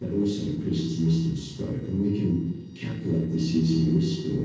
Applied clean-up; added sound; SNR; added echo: neural separator model SepFormer DNS4.